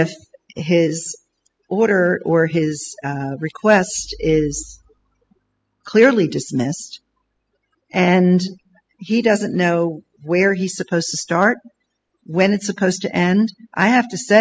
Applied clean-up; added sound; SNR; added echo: classical method spectral subtraction.